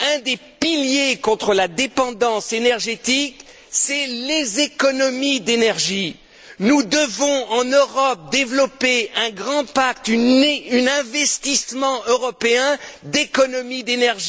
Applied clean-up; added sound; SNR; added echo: none; none; none; none.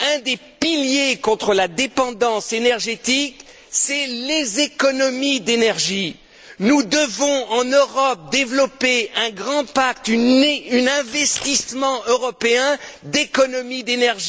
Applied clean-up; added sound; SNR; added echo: none; Scissors; 15 dB; none.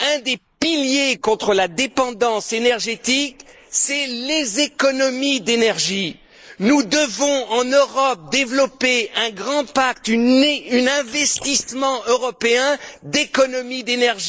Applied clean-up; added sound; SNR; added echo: neural mask model Resemble Enhance denoiser.